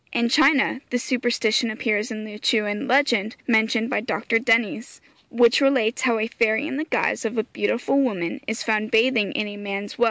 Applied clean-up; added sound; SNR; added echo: none; none; none; none.